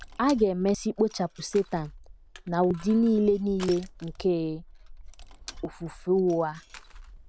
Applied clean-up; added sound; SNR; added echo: none; Crushing; 18 dB; none.